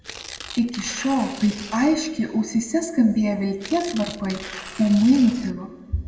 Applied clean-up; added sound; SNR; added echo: none; Tearing; 16 dB; reverberation time 1.2 s.